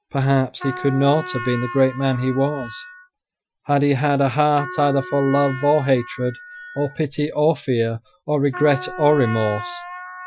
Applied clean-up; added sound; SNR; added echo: classical method Wiener filter.